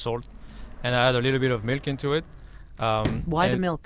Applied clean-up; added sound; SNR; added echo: none; Sliding door; 12 dB; none.